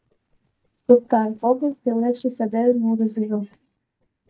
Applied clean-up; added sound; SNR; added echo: neural mask model DeepFilterNet 3.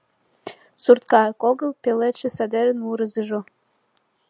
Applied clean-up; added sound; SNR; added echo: none; none; none; none.